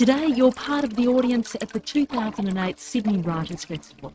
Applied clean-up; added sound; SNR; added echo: neural mask model RNNoise.